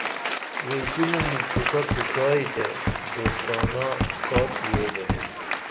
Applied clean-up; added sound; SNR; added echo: none; Hammer + Applause; -2 dB; none.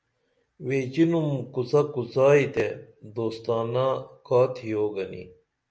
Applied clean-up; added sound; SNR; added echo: none; none; none; none.